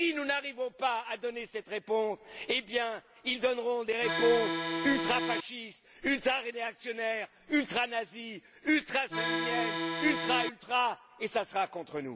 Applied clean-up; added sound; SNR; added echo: none; Accordion; -1 dB; none.